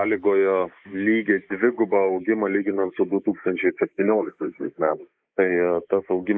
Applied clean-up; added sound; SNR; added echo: neural mask model Resemble Enhance denoiser.